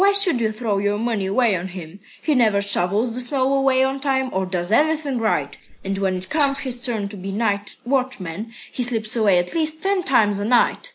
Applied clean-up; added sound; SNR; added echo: neural mask model Resemble Enhance denoiser.